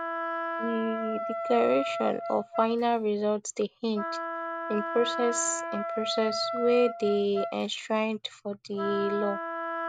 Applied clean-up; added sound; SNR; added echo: none; Wind instrument, woodwind instrument; 5 dB; none.